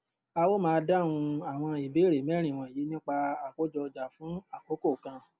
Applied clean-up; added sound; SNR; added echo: none; none; none; none.